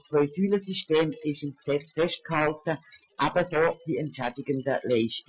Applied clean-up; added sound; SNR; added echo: classical method Wiener filter.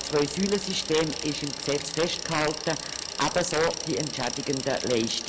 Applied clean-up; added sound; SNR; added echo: none; Bicycle; 7 dB; none.